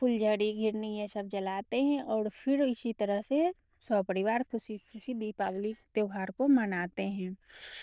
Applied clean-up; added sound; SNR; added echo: neural diffusion model UNIVERSE++.